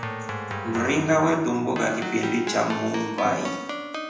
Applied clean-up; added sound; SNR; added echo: none; Keyboard (musical); 7 dB; reverberation time 0.8 s.